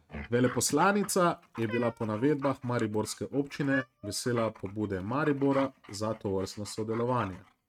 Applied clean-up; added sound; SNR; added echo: neural mask model RNNoise.